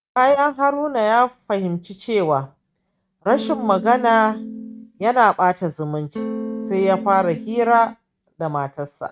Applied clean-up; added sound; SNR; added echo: neural mask model RNNoise.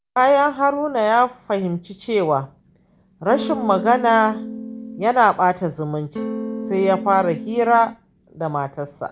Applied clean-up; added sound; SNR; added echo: none; Electric guitar / Strum; 9 dB; none.